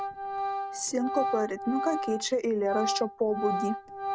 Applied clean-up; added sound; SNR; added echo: none; Organ; 3 dB; none.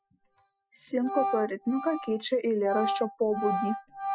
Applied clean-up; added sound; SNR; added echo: classical method Wiener filter.